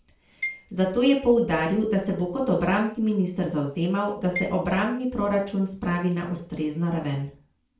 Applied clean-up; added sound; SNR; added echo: none; Marimba, xylophone; 15 dB; reverberation time 0.4 s.